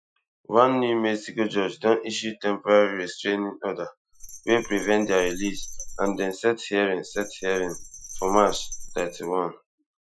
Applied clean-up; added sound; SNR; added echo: classical method Wiener filter.